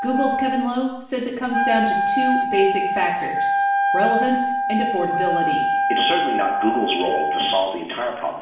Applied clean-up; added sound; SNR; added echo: none; Wind instrument, woodwind instrument; -2 dB; reverberation time 0.7 s.